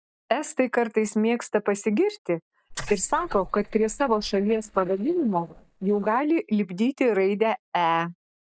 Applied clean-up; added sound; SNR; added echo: neural mask model DeepFilterNet 3.